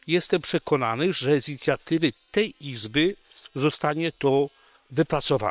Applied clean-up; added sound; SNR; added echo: neural separator model SepFormer WHAM!.